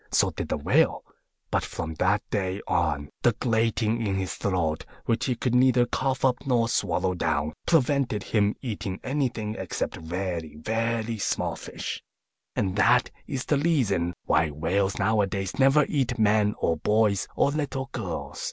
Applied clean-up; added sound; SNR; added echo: none; none; none; none.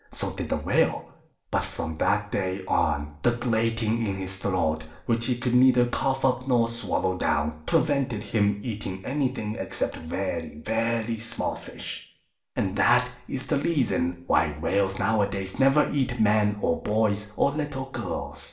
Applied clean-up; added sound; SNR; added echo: none; none; none; reverberation time 0.5 s.